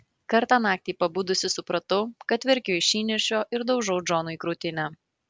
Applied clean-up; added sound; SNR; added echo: none; none; none; none.